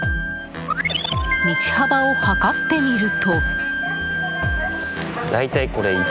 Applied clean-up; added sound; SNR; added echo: none; Bowed string instrument; 2 dB; none.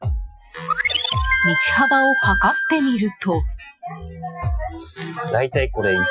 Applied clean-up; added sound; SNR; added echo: classical method Wiener filter.